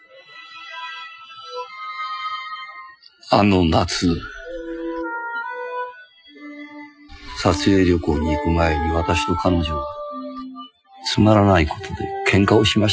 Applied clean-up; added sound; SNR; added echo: classical method Wiener filter.